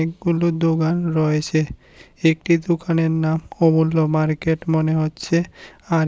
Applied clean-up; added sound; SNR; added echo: none; none; none; none.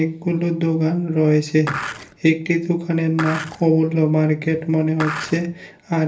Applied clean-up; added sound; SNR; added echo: none; Skateboard; 9 dB; reverberation time 0.3 s.